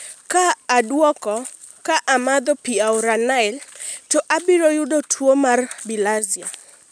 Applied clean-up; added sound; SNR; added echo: none; none; none; none.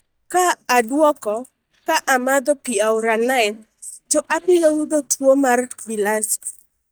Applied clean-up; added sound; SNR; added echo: neural mask model DeepFilterNet 3.